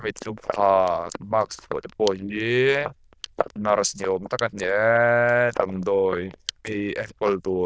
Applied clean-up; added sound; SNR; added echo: neural diffusion model UNIVERSE++.